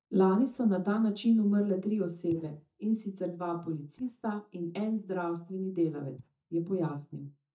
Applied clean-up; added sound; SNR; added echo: neural mask model DeepFilterNet 3.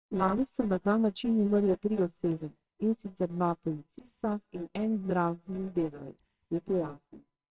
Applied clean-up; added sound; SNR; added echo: neural separator model SepFormer WHAMR!.